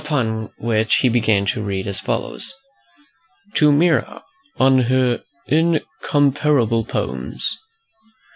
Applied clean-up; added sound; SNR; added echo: none; none; none; none.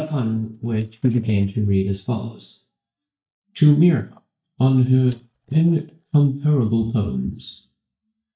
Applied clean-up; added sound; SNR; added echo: neural mask model DeepFilterNet 3.